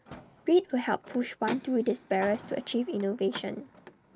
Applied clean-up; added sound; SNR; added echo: none; Car; 15 dB; none.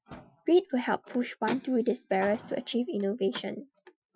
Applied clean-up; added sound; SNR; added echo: classical method Wiener filter.